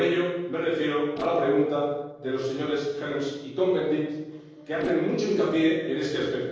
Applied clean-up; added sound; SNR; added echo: neural separator model SepFormer DNS4.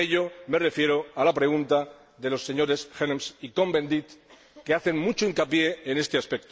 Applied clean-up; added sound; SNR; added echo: none; none; none; none.